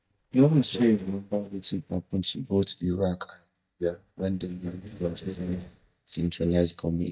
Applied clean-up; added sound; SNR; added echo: neural mask model DeepFilterNet 3.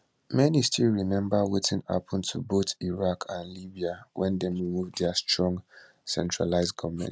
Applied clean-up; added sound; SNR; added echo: none; none; none; none.